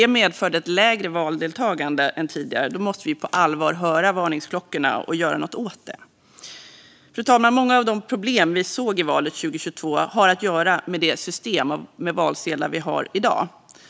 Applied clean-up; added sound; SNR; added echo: none; none; none; none.